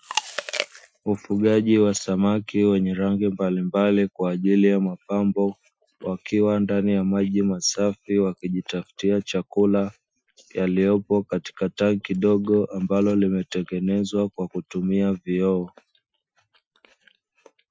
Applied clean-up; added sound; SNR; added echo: classical method Wiener filter.